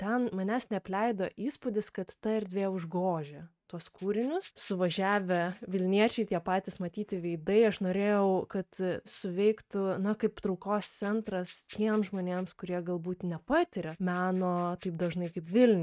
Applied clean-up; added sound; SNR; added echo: neural mask model RNNoise.